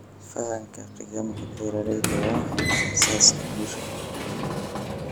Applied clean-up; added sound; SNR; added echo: none; Sliding door; 1 dB; none.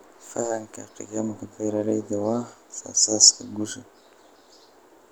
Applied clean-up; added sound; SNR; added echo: none; none; none; none.